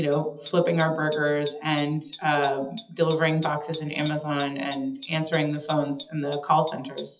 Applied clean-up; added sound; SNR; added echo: classical method WPE with log-MMSE.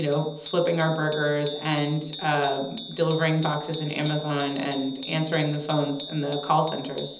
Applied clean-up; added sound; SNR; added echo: none; Bicycle bell; 14 dB; reverberation time 1.2 s.